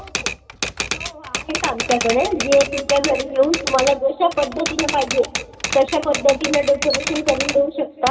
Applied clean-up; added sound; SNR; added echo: none; Typewriter; 6 dB; reverberation time 2.6 s.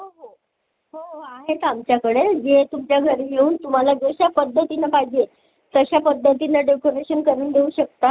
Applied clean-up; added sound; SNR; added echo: none; none; none; none.